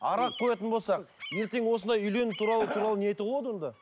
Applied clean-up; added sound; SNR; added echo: none; Bird vocalization, bird call, bird song; 17 dB; none.